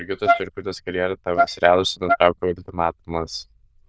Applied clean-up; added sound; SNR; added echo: neural diffusion model UNIVERSE++.